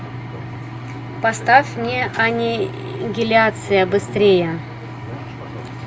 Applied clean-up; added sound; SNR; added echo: none; none; none; none.